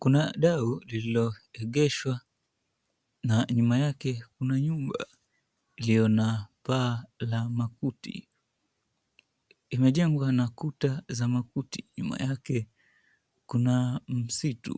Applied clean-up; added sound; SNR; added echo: none; none; none; none.